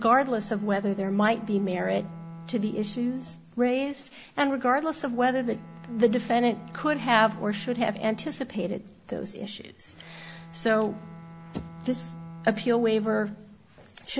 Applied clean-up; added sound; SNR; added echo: none; Bowed string instrument; 17 dB; none.